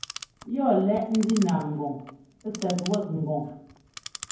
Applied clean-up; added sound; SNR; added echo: none; Clock; 15 dB; reverberation time 0.9 s.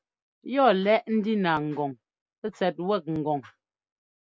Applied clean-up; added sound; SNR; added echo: none; none; none; none.